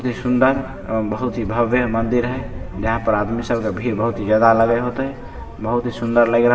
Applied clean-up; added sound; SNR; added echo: none; none; none; reverberation time 2.8 s.